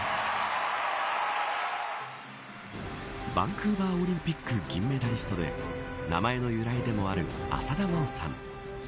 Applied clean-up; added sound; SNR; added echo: none; none; none; none.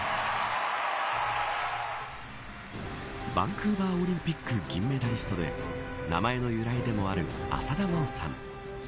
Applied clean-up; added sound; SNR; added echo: none; Domestic sounds, home sounds; 18 dB; none.